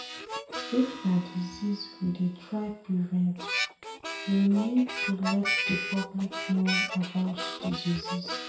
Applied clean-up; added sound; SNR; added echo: none; Harmonica; 6 dB; reverberation time 0.6 s.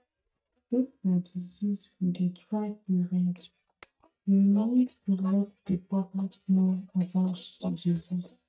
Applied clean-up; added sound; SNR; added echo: neural mask model DeepFilterNet 3.